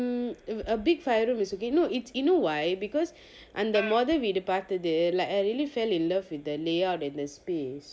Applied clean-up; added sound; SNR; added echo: none; none; none; none.